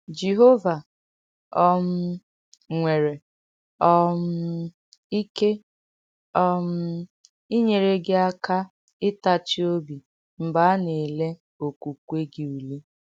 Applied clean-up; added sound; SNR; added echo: none; none; none; none.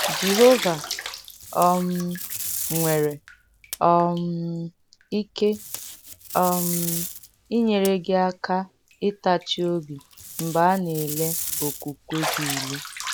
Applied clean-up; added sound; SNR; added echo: none; Packing tape, duct tape + Bathtub (filling or washing); 8 dB; none.